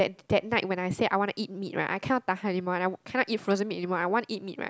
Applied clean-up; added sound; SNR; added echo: none; none; none; none.